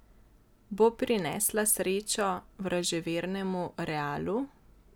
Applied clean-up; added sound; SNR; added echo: none; none; none; none.